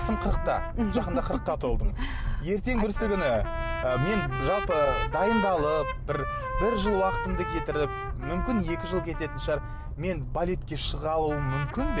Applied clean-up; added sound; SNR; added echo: none; Trumpet; 8 dB; none.